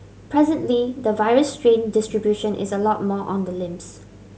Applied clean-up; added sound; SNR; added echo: none; none; none; none.